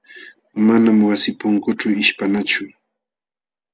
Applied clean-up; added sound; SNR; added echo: none; none; none; none.